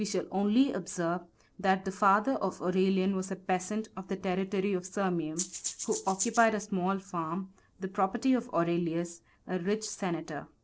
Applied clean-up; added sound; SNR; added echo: neural separator model SepFormer DNS4.